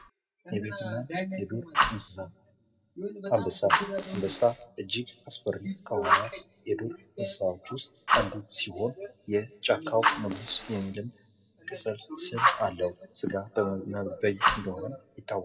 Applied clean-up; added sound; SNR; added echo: none; Fire; 4 dB; reverberation time 0.8 s.